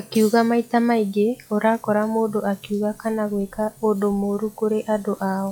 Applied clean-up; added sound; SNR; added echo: classical method log-MMSE.